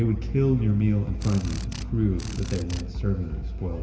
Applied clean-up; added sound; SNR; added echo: none; Drill; 14 dB; reverberation time 2.3 s.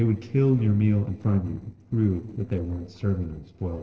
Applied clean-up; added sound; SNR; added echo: neural separator model SepFormer DNS4.